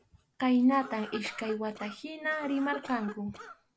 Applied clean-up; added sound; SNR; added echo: none; Cough; 14 dB; none.